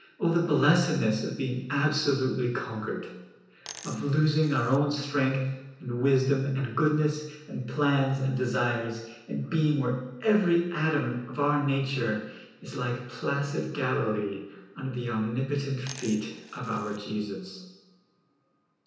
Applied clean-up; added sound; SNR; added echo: none; Coin (dropping); 18 dB; reverberation time 0.9 s.